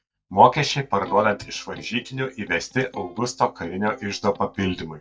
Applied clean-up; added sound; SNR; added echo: neural mask model DeepFilterNet 3.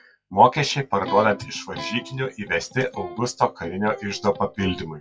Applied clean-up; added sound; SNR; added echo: classical method WPE with log-MMSE.